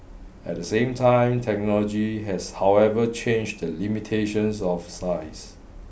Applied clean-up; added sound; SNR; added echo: none; none; none; none.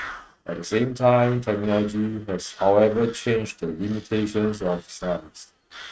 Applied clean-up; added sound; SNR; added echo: neural mask model RNNoise.